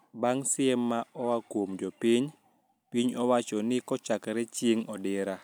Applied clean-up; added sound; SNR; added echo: none; none; none; none.